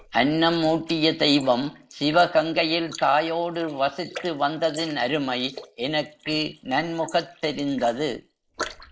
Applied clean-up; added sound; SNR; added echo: neural mask model Resemble Enhance denoiser.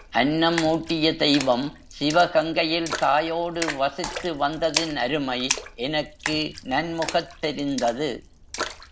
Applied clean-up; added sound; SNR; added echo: none; Splash, splatter; 10 dB; none.